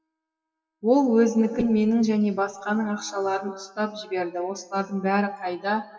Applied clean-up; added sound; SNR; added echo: classical method WPE with log-MMSE.